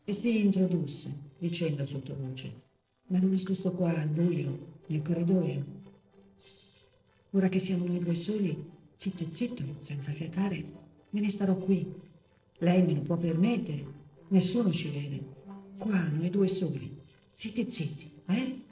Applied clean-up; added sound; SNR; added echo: neural separator model SepFormer DNS4.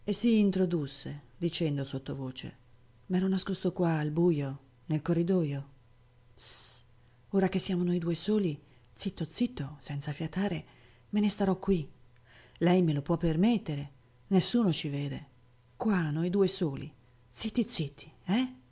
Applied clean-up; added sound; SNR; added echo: none; none; none; none.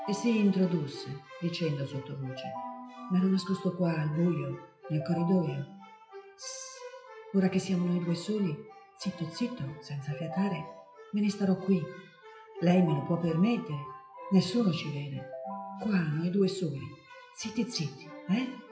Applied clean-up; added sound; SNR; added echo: classical method WPE with log-MMSE.